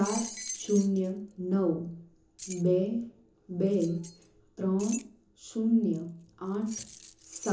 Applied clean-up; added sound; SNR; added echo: none; Keys jangling; 15 dB; reverberation time 0.8 s.